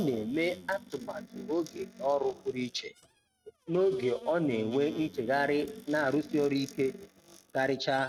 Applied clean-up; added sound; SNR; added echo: neural mask model RNNoise.